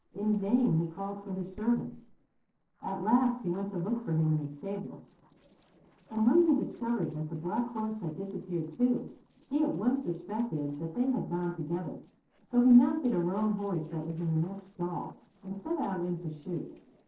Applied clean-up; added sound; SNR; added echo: neural separator model SepFormer DNS4.